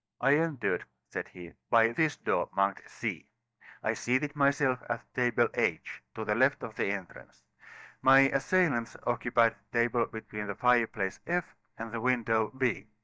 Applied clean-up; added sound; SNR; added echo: neural mask model DeepFilterNet 3.